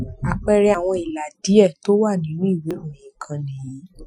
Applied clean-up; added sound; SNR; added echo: classical method Wiener filter.